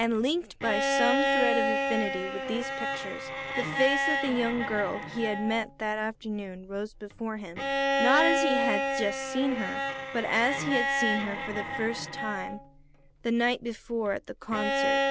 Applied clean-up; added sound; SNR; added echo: none; Bowed string instrument; 0 dB; none.